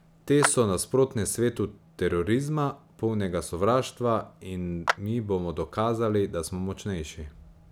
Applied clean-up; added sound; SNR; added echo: none; Clapping; 8 dB; none.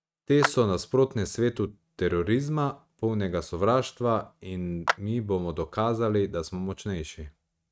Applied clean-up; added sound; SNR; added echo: neural mask model RNNoise.